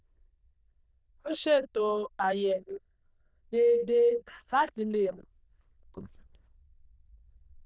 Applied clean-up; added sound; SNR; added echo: neural diffusion model UNIVERSE++.